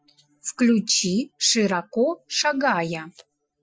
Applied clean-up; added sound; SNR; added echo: classical method Wiener filter.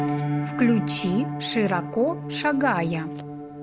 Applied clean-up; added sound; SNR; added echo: none; Piano; 5 dB; none.